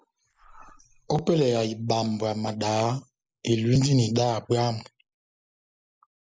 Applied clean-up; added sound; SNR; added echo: neural mask model Resemble Enhance denoiser.